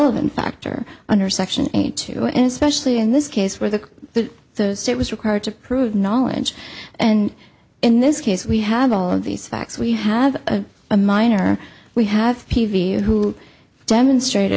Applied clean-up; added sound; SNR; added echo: none; none; none; none.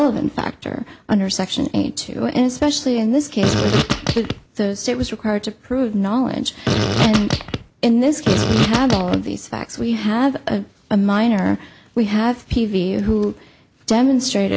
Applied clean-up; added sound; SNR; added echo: none; Fart; 0 dB; none.